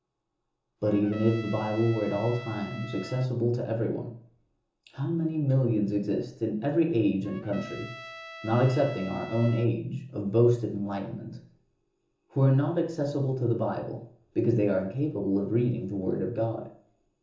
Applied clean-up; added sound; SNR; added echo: none; Trumpet; 16 dB; reverberation time 0.6 s.